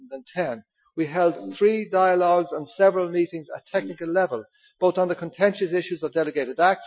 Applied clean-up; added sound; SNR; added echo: classical method Wiener filter.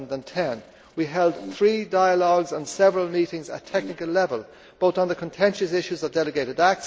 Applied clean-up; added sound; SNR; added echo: none; Fart; 20 dB; none.